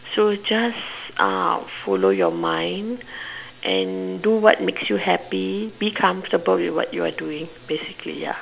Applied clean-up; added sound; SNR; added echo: none; none; none; none.